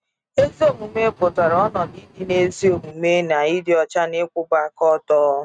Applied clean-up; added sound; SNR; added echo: neural mask model RNNoise.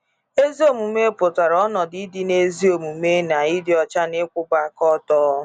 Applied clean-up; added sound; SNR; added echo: none; none; none; none.